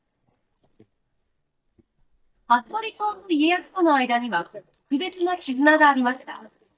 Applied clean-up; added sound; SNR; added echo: neural mask model DeepFilterNet 3.